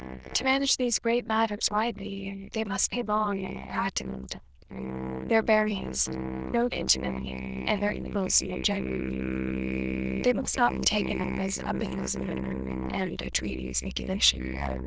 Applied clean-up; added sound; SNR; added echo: neural diffusion model UNIVERSE++.